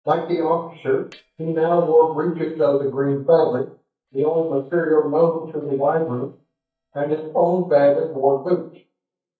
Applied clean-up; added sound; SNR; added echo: neural mask model DeepFilterNet 3.